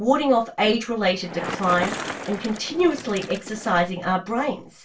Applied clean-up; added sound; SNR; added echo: none; Bicycle; 12 dB; reverberation time 0.2 s.